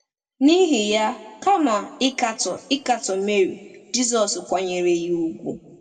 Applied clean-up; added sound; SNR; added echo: none; none; none; reverberation time 1.0 s.